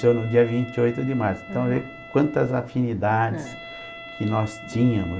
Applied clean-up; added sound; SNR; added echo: none; Wind instrument, woodwind instrument; 18 dB; none.